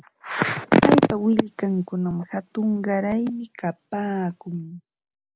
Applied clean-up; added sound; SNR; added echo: none; none; none; none.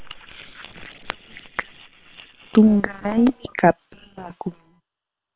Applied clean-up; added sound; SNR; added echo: neural separator model SepFormer WHAM!.